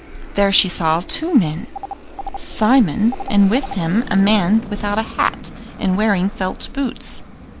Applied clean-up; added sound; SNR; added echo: none; Aircraft + Telephone; 15 dB; none.